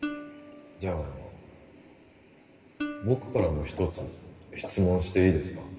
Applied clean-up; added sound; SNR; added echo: none; Plucked string instrument; 13 dB; reverberation time 1.8 s.